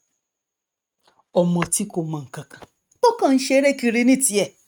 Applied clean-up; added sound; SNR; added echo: neural mask model RNNoise.